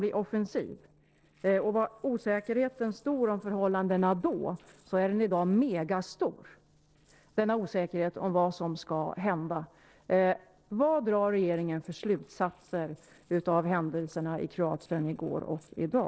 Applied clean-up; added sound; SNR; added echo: neural separator model SepFormer DNS4.